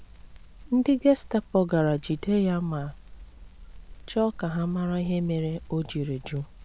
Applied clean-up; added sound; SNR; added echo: none; Crackle; 18 dB; none.